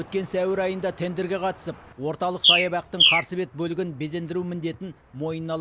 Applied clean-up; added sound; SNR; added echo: none; Bird; -4 dB; none.